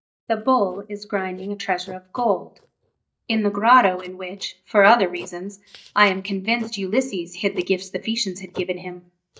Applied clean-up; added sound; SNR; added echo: neural mask model DeepFilterNet 3.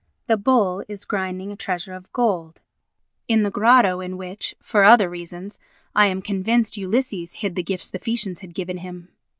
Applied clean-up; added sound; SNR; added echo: none; none; none; none.